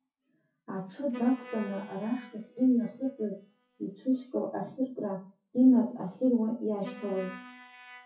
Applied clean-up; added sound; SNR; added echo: classical method WPE with log-MMSE.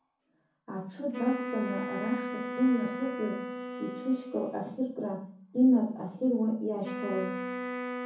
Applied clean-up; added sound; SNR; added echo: none; Wind instrument, woodwind instrument; 7 dB; reverberation time 0.6 s.